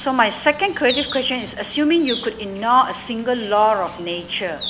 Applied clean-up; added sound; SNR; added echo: none; Bird; 13 dB; none.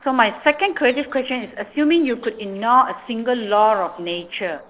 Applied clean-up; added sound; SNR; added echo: neural separator model SepFormer DNS4.